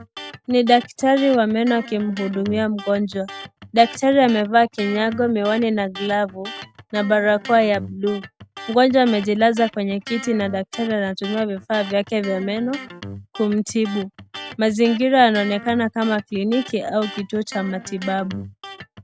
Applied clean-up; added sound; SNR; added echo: none; Electric guitar; 16 dB; none.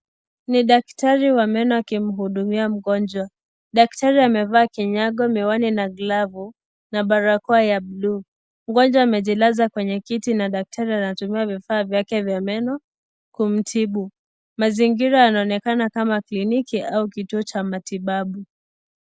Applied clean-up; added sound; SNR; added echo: none; none; none; none.